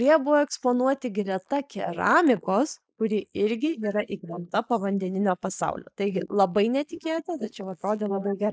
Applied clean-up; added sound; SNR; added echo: neural mask model Resemble Enhance denoiser.